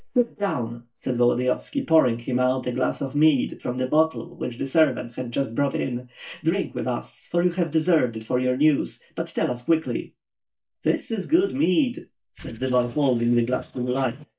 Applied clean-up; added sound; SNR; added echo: neural mask model DeepFilterNet 3.